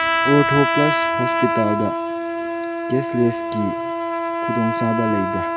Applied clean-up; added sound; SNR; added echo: none; Trumpet; -1 dB; none.